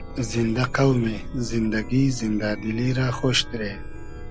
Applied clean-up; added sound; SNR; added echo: none; Chime; 9 dB; none.